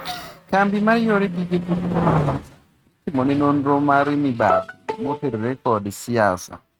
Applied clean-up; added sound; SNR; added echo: neural mask model RNNoise.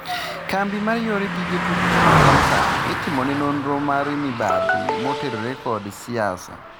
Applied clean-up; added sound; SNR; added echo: none; Car passing by; -1 dB; none.